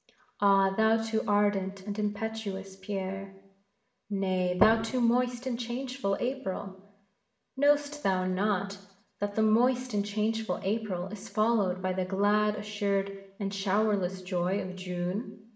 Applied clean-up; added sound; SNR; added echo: none; none; none; reverberation time 0.7 s.